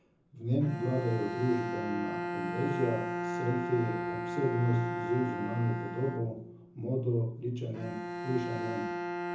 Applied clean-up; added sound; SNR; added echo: none; Bowed string instrument; 4 dB; reverberation time 0.5 s.